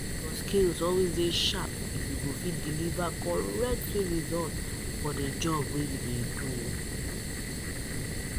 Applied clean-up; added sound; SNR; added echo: none; Fire; 1 dB; none.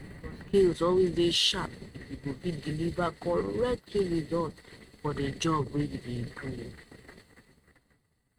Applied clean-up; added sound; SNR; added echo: neural mask model RNNoise.